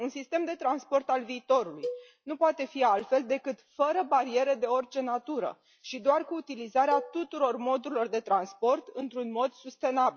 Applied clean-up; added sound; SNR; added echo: classical method log-MMSE.